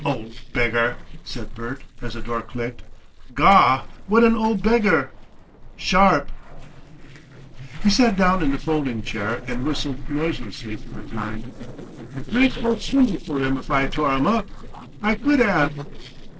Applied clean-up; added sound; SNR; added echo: neural separator model SepFormer DNS4.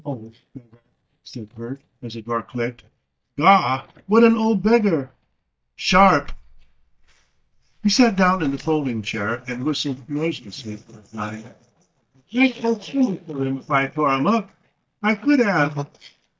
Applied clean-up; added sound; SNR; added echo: neural mask model DeepFilterNet 3.